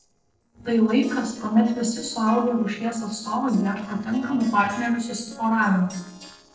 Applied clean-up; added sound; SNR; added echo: neural separator model SepFormer DNS4.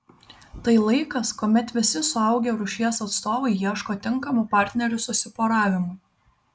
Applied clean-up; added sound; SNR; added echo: none; none; none; none.